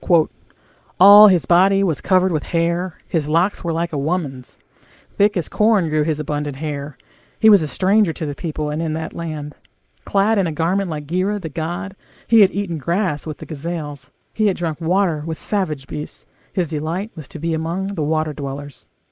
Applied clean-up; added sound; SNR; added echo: neural mask model Resemble Enhance denoiser.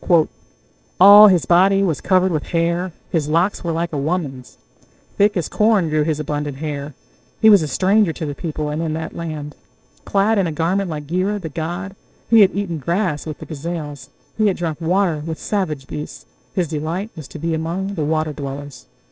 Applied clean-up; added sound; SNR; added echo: neural separator model SepFormer DNS4.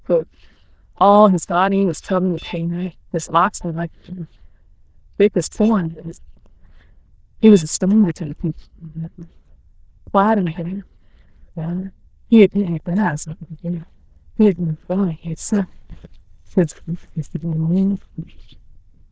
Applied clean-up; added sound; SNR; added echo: neural diffusion model UNIVERSE++.